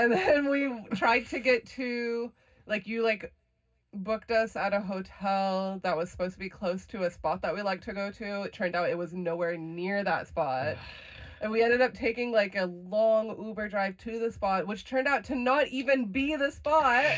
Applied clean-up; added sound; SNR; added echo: none; none; none; reverberation time 0.4 s.